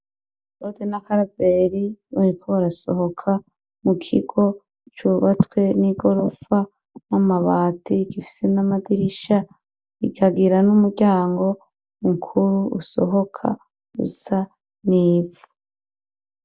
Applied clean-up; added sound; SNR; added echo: none; none; none; none.